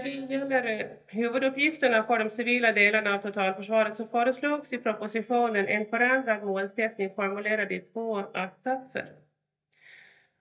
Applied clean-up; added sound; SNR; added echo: neural mask model DeepFilterNet 3.